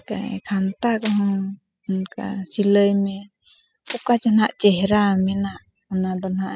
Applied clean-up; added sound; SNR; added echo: classical method spectral subtraction.